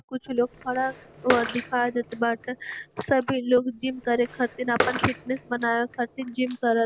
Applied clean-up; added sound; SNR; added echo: none; Bathtub (filling or washing) / Water / Splash, splatter; 9 dB; none.